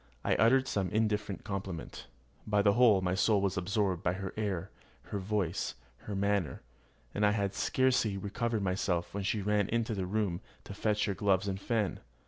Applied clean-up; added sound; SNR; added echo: none; none; none; none.